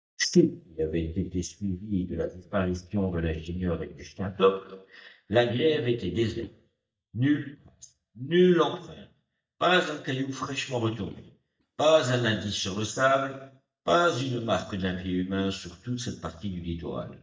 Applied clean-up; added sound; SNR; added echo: neural mask model DeepFilterNet 3.